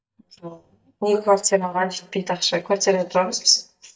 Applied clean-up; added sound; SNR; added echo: neural mask model DeepFilterNet 3.